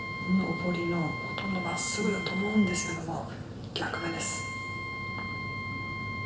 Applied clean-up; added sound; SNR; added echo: none; Wind instrument, woodwind instrument; 6 dB; reverberation time 0.8 s.